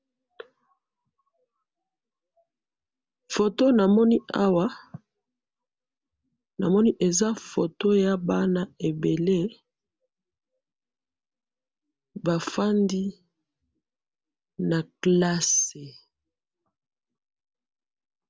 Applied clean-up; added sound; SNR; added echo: none; none; none; none.